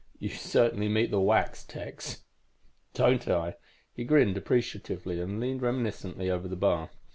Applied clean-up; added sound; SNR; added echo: none; none; none; none.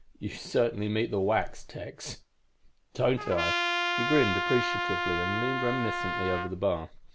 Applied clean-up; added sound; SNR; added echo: none; Trumpet; 0 dB; none.